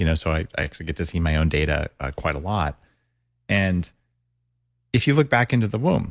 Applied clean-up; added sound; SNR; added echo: none; none; none; none.